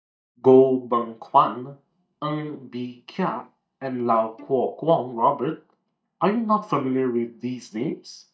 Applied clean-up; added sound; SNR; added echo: neural mask model DeepFilterNet 3.